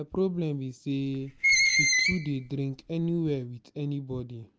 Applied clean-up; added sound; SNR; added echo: none; Screech; -4 dB; none.